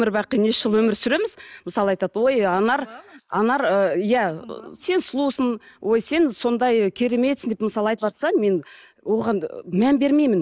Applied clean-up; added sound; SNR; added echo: neural mask model Resemble Enhance denoiser.